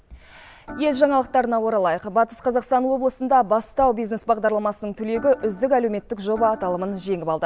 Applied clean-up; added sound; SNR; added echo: none; Organ; 18 dB; none.